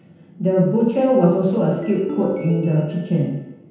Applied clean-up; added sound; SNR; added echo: none; Ringtone; 12 dB; reverberation time 0.9 s.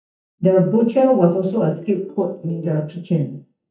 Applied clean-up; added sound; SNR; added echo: neural mask model DeepFilterNet 3.